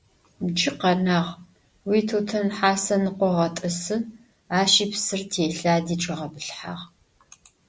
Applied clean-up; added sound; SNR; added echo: none; none; none; none.